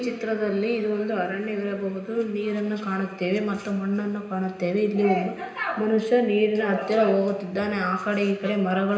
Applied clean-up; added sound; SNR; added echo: none; Wind instrument, woodwind instrument; 16 dB; reverberation time 0.9 s.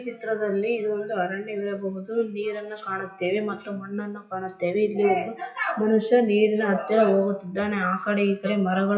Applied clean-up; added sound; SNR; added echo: classical method WPE with log-MMSE.